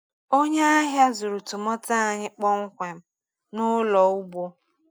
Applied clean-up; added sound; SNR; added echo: none; none; none; none.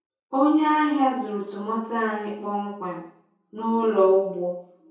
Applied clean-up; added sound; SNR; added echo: none; none; none; reverberation time 0.6 s.